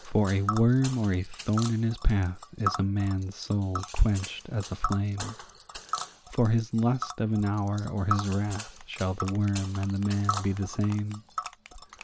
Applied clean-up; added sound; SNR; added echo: none; Tick; 11 dB; none.